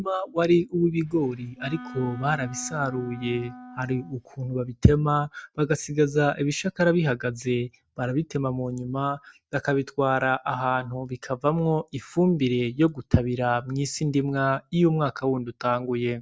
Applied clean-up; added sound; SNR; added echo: none; Wind instrument, woodwind instrument; 17 dB; none.